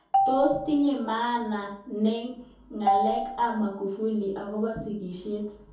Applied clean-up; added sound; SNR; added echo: none; Marimba, xylophone; 2 dB; reverberation time 0.6 s.